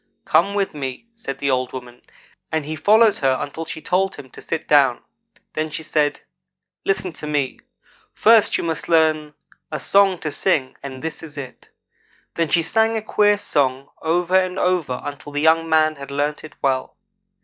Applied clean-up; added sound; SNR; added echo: neural mask model DeepFilterNet 3.